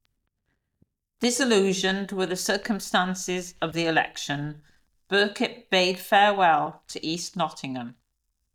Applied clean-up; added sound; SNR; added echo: neural mask model DeepFilterNet 3.